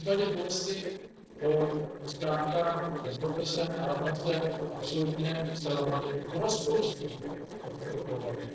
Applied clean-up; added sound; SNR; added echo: neural separator model SepFormer DNS4.